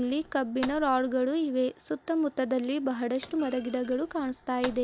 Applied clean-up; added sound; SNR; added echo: none; Thump, thud; 18 dB; none.